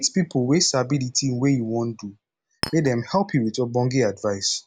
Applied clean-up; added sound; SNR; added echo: none; Chink, clink; 10 dB; none.